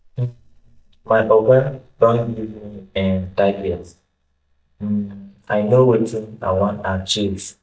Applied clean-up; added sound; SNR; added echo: neural mask model DeepFilterNet 3.